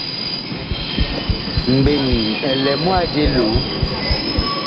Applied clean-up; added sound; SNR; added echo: none; Subway, metro, underground + Tap; -1 dB; none.